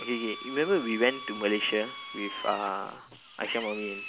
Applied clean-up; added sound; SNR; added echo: none; Drill; 11 dB; none.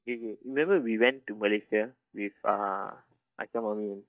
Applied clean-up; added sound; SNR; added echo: neural mask model DeepFilterNet 3.